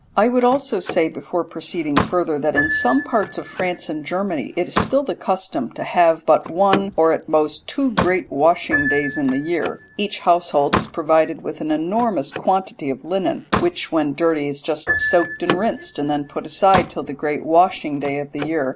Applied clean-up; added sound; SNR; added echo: none; Piano + Slam; 8 dB; none.